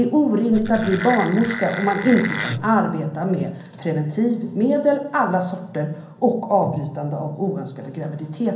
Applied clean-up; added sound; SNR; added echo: none; Wood; 8 dB; reverberation time 0.6 s.